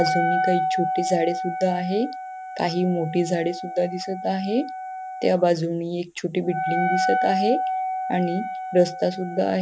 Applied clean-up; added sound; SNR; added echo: none; Wind instrument, woodwind instrument; 3 dB; none.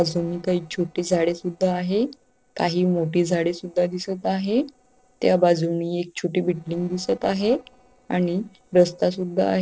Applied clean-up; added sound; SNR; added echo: neural separator model SepFormer DNS4.